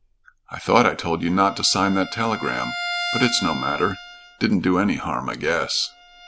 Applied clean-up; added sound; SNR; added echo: none; Bowed string instrument; 11 dB; none.